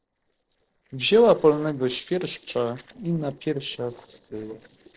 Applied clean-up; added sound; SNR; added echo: neural separator model SepFormer DNS4.